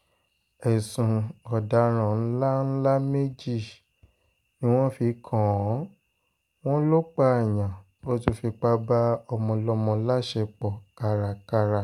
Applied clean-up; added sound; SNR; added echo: none; none; none; none.